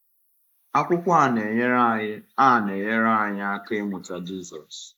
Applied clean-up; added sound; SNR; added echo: neural mask model Resemble Enhance denoiser.